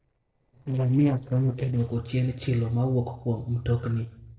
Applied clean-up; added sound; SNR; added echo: neural separator model SepFormer DNS4.